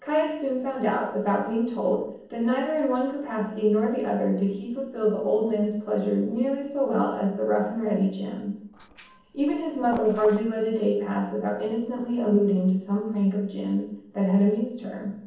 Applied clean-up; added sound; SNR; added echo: neural separator model SepFormer DNS4.